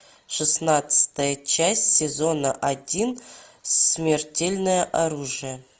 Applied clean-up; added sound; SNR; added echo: none; none; none; none.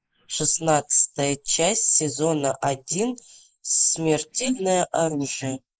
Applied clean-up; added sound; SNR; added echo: neural mask model Resemble Enhance denoiser.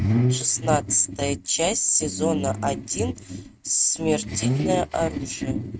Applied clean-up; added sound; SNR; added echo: neural mask model RNNoise.